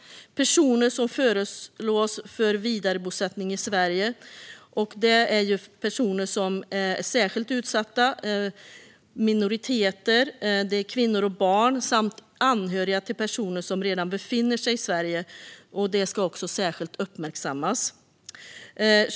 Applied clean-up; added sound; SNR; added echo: none; none; none; none.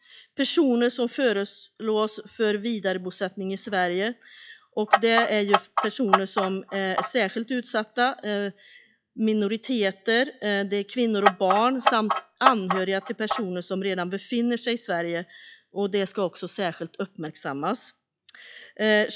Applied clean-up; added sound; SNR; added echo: classical method log-MMSE.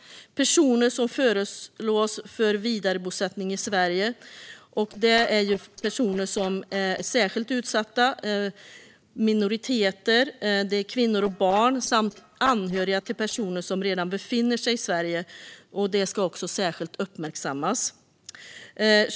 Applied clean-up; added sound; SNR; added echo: neural separator model SepFormer DNS4.